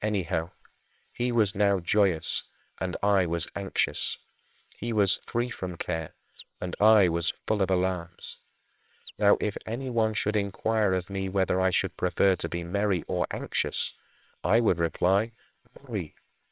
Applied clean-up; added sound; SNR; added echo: neural separator model SepFormer WHAMR!.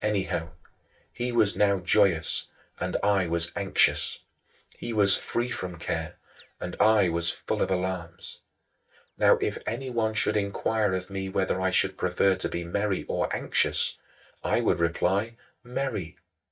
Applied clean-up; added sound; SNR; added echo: neural mask model DeepFilterNet 3.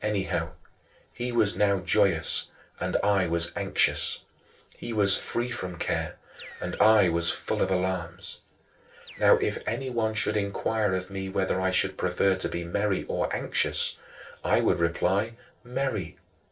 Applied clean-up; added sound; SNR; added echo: neural separator model SepFormer DNS4.